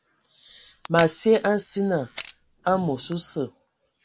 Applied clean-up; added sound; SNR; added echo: none; Camera; 10 dB; none.